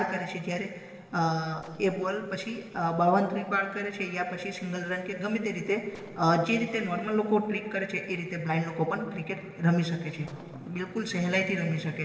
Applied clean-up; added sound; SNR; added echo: neural separator model SepFormer DNS4.